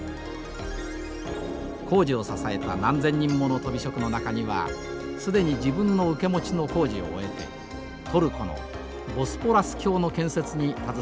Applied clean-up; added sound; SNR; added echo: none; none; none; none.